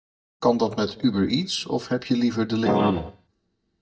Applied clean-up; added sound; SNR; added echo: neural mask model DeepFilterNet 3.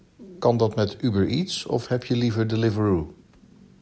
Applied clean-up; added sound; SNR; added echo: none; none; none; none.